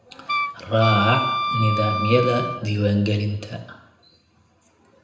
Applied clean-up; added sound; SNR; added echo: none; Wind instrument, woodwind instrument; 2 dB; reverberation time 0.8 s.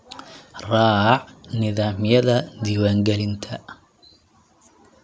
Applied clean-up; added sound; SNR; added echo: none; none; none; none.